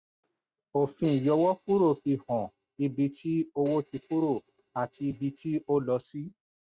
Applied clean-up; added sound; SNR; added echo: neural mask model RNNoise.